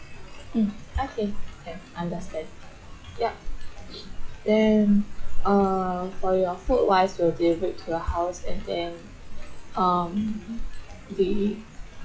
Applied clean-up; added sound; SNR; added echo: classical method log-MMSE.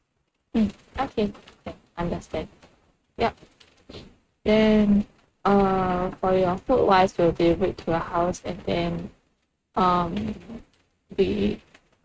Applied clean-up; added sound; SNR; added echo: neural mask model RNNoise.